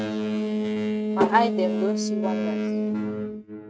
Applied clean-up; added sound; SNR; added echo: neural mask model RNNoise.